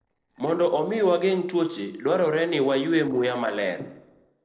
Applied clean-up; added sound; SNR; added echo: neural separator model SepFormer DNS4.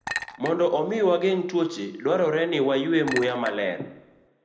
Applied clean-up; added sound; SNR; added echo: none; Chink, clink; 12 dB; reverberation time 0.7 s.